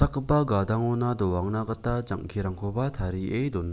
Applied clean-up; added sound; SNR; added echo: none; none; none; none.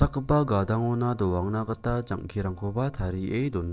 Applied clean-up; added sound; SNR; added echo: neural separator model SepFormer DNS4.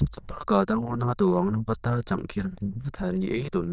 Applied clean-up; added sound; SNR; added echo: neural diffusion model UNIVERSE++.